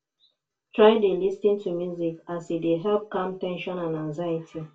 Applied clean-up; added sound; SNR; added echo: none; none; none; reverberation time 0.2 s.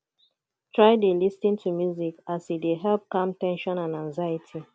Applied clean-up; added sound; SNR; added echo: none; none; none; none.